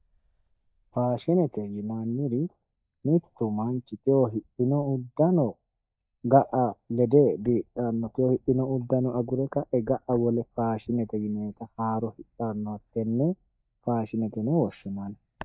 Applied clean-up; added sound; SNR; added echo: neural mask model DeepFilterNet 3.